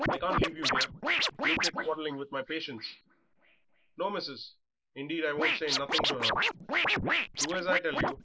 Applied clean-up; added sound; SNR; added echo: neural mask model Resemble Enhance denoiser.